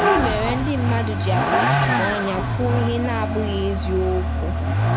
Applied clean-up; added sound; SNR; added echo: none; Vehicle; -4 dB; none.